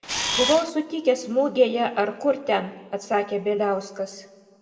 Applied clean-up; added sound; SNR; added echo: none; Camera; 2 dB; reverberation time 1.1 s.